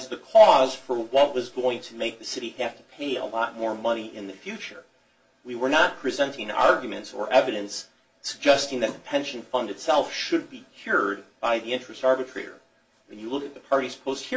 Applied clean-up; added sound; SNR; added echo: none; none; none; reverberation time 0.2 s.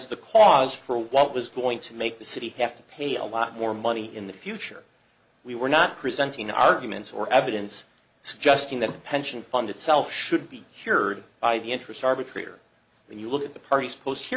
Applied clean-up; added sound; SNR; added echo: none; none; none; none.